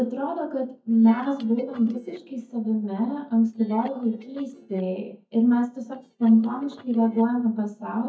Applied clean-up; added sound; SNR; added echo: neural mask model DeepFilterNet 3.